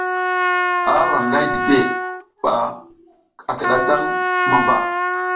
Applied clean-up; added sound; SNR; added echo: none; Trumpet; -1 dB; reverberation time 0.3 s.